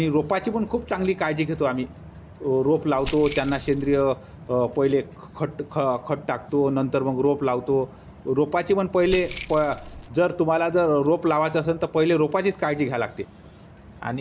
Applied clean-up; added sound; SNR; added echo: none; Keys jangling; 13 dB; none.